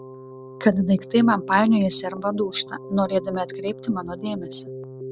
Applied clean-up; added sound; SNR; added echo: none; Keyboard (musical); 14 dB; none.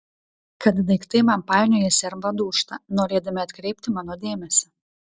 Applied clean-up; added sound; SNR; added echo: none; none; none; none.